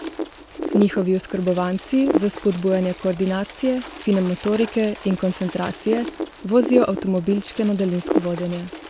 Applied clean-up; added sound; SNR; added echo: none; Wind; 8 dB; none.